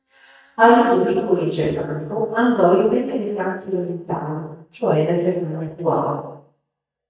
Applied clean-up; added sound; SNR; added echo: neural mask model DeepFilterNet 3.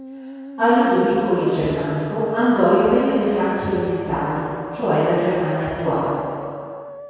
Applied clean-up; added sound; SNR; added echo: none; Musical instrument; 15 dB; reverberation time 2.2 s.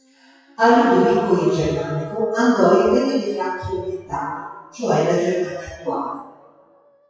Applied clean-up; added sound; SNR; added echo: classical method WPE with log-MMSE.